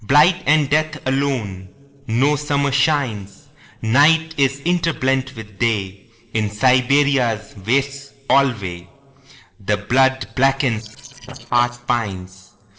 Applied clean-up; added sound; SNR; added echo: neural separator model SepFormer DNS4.